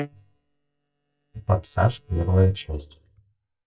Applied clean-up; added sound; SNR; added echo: neural mask model DeepFilterNet 3.